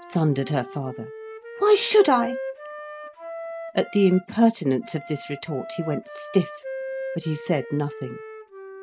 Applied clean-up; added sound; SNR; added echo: none; Wind instrument, woodwind instrument; 12 dB; none.